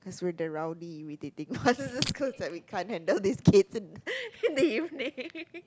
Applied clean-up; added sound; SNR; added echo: none; Crushing; 6 dB; none.